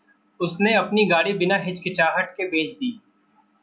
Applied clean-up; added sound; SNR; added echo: none; none; none; none.